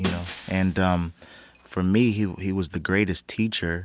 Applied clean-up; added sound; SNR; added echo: none; Shatter; 15 dB; none.